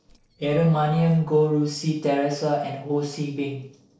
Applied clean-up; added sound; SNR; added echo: neural separator model SepFormer DNS4.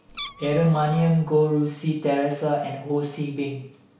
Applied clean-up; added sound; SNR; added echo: none; Meow; 16 dB; reverberation time 0.6 s.